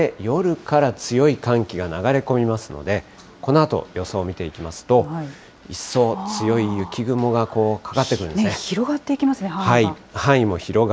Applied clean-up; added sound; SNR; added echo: none; none; none; none.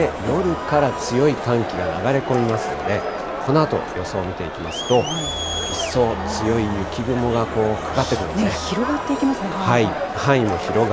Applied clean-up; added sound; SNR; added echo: none; Crowd; 5 dB; none.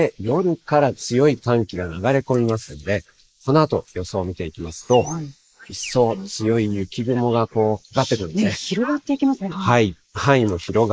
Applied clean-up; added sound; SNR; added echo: neural mask model Resemble Enhance denoiser.